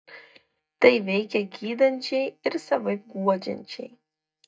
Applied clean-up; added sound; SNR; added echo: neural mask model DeepFilterNet 3.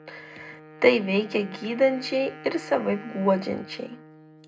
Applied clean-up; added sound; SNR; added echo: none; Wind instrument, woodwind instrument; 18 dB; reverberation time 0.2 s.